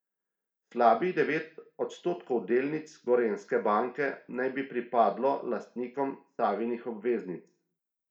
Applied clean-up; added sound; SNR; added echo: none; none; none; reverberation time 0.3 s.